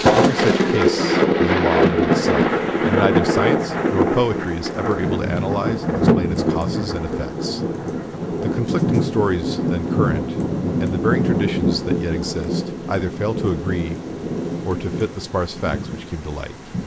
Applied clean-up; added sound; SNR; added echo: none; Thunder; -5 dB; none.